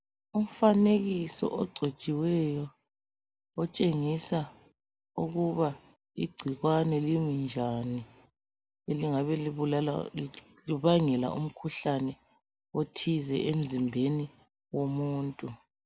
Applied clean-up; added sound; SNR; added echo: none; none; none; none.